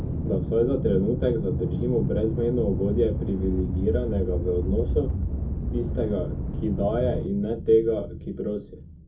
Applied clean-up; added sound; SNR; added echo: none; Aircraft; 2 dB; reverberation time 0.3 s.